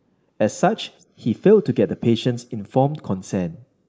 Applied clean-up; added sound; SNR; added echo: neural mask model Resemble Enhance denoiser.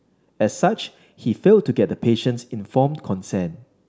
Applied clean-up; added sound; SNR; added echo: none; none; none; none.